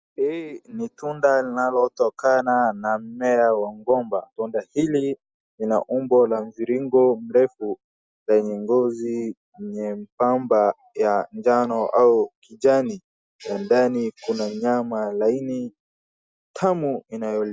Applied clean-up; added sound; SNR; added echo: none; none; none; none.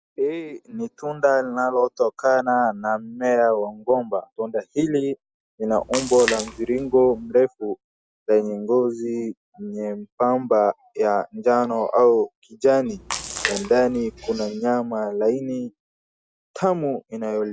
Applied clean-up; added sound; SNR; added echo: none; Splash, splatter; 10 dB; none.